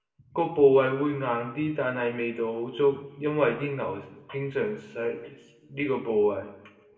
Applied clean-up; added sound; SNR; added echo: none; none; none; reverberation time 0.8 s.